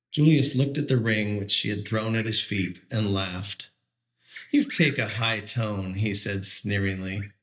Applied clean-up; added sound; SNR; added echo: neural mask model DeepFilterNet 3.